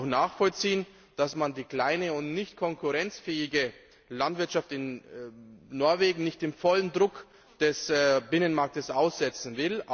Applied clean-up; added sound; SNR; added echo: none; none; none; none.